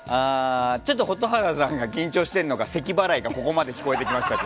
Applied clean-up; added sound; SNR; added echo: none; none; none; none.